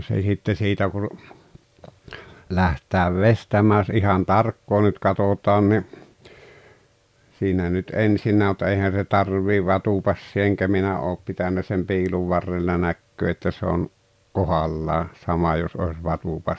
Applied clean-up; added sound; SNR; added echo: none; none; none; none.